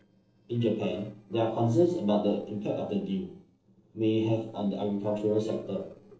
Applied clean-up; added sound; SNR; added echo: neural separator model SepFormer DNS4.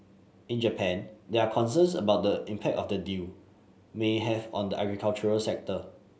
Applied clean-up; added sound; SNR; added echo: none; none; none; none.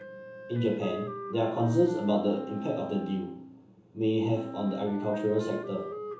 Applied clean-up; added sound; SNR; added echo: none; Wind instrument, woodwind instrument; 11 dB; reverberation time 0.8 s.